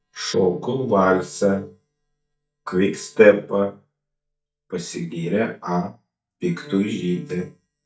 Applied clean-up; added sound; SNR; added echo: neural mask model DeepFilterNet 3.